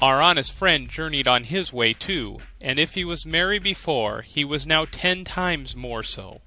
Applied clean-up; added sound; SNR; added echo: none; Drum kit; 18 dB; none.